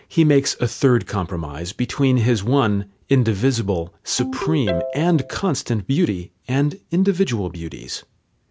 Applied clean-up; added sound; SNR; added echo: none; Ringtone; 15 dB; none.